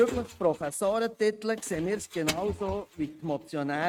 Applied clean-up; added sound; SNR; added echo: neural mask model RNNoise.